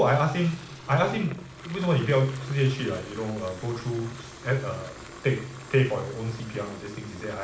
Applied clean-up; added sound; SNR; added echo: none; Fill (with liquid) / Water tap, faucet; 16 dB; none.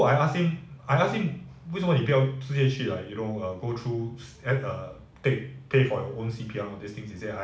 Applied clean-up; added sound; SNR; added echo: none; none; none; none.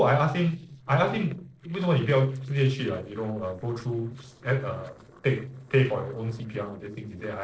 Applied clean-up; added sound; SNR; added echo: neural separator model SepFormer DNS4.